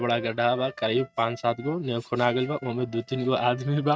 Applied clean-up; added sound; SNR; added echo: neural mask model RNNoise.